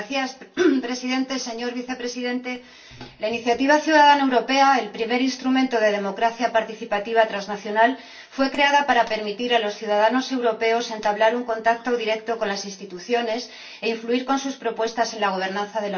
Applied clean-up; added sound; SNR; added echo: none; none; none; reverberation time 0.3 s.